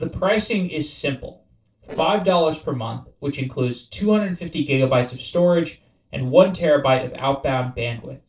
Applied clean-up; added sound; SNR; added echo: neural separator model SepFormer DNS4.